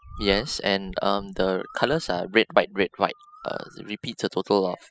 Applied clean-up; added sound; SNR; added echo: classical method spectral subtraction.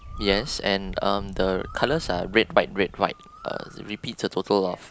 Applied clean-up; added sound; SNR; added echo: none; Bird; 14 dB; none.